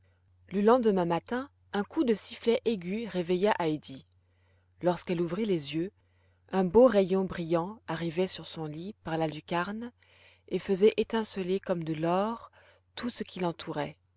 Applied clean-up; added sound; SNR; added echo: none; none; none; none.